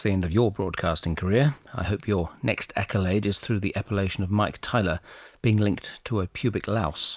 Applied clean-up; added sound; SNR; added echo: none; none; none; none.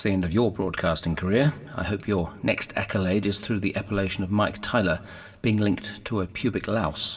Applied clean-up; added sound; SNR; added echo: none; none; none; reverberation time 0.3 s.